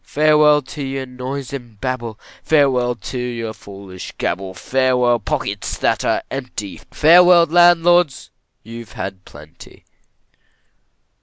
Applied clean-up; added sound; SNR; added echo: none; none; none; none.